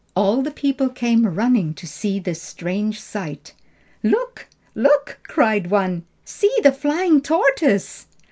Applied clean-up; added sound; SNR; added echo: none; none; none; none.